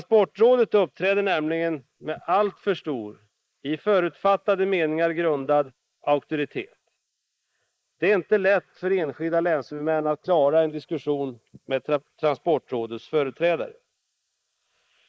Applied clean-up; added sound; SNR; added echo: neural mask model Resemble Enhance denoiser.